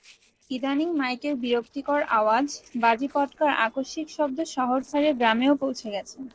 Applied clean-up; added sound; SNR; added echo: neural separator model SepFormer DNS4.